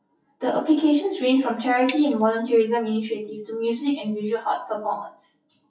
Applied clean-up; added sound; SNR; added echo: classical method WPE with log-MMSE.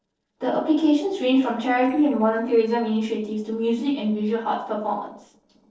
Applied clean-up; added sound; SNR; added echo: neural separator model SepFormer DNS4.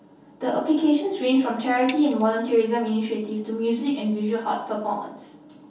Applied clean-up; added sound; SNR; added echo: none; Bicycle bell; 4 dB; reverberation time 0.6 s.